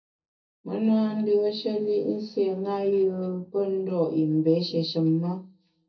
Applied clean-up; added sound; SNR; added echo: none; none; none; reverberation time 0.3 s.